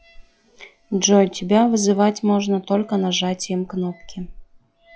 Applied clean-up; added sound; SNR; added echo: classical method log-MMSE.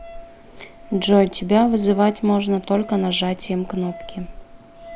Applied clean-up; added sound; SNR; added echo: none; Train + Wind instrument, woodwind instrument; 18 dB; none.